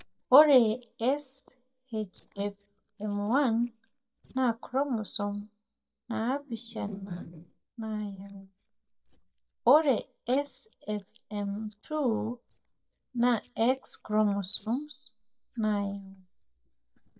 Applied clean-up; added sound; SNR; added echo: neural mask model DeepFilterNet 3.